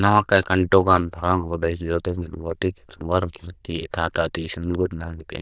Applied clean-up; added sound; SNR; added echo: neural diffusion model UNIVERSE++.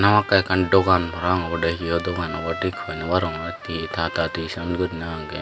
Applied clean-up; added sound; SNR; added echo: none; Trumpet; 13 dB; none.